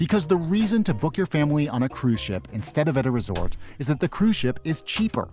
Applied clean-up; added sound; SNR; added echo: none; Slam; 12 dB; none.